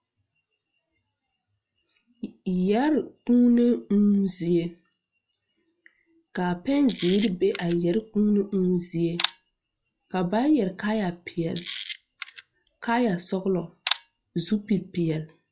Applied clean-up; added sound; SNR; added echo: classical method log-MMSE.